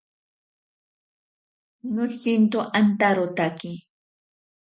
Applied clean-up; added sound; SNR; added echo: none; none; none; none.